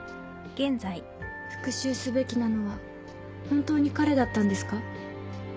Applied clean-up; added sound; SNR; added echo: none; none; none; none.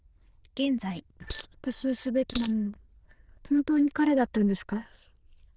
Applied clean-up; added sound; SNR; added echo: neural diffusion model UNIVERSE++.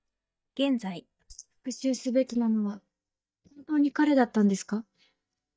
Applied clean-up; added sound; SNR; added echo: neural mask model DeepFilterNet 3.